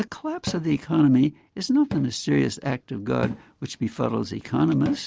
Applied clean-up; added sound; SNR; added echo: none; Cupboard open or close / Drawer open or close; 15 dB; none.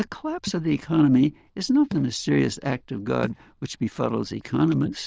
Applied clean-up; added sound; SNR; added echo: neural diffusion model UNIVERSE++.